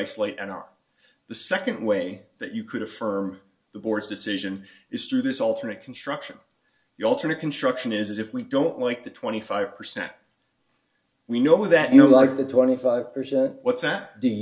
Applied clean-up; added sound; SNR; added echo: none; none; none; reverberation time 0.2 s.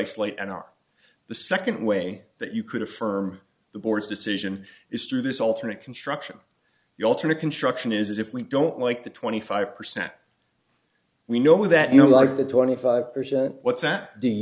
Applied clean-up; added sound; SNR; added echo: none; none; none; none.